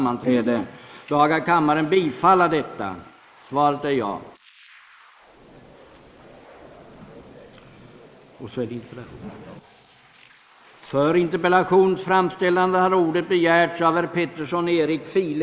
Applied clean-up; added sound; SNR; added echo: neural mask model Resemble Enhance denoiser.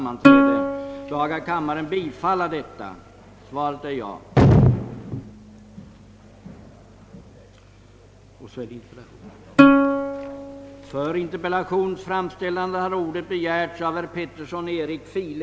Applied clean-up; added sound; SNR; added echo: none; Plucked string instrument; -5 dB; none.